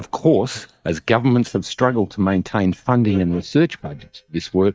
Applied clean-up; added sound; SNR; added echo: neural mask model DeepFilterNet 3.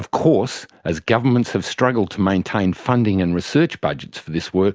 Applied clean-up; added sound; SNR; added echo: none; none; none; none.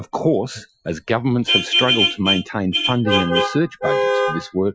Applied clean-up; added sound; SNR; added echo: classical method Wiener filter.